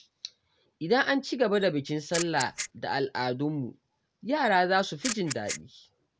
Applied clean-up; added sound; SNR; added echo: none; Camera; 10 dB; none.